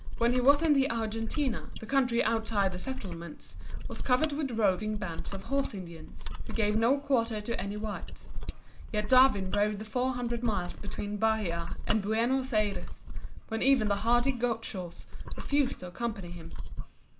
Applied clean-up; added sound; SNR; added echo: neural mask model Resemble Enhance denoiser.